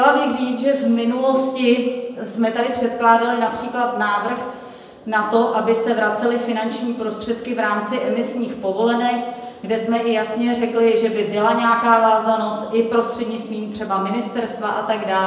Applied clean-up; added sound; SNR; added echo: none; none; none; reverberation time 1.0 s.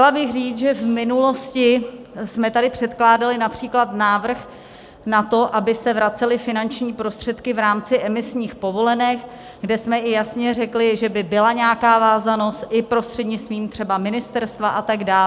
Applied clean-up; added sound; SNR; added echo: none; none; none; none.